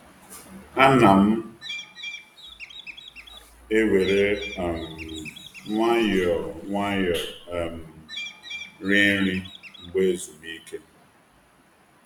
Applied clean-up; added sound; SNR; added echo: none; Splash, splatter + Bird; 15 dB; none.